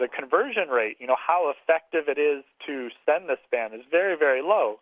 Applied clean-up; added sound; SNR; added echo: none; none; none; none.